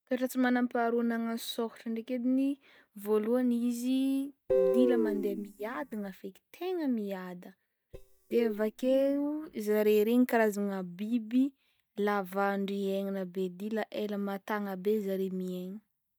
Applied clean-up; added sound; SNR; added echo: neural mask model DeepFilterNet 3.